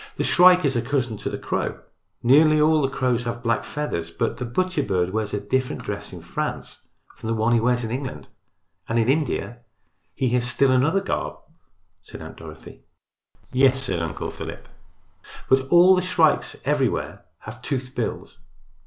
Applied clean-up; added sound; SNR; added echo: none; none; none; none.